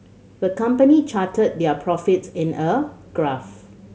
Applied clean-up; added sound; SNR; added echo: none; none; none; none.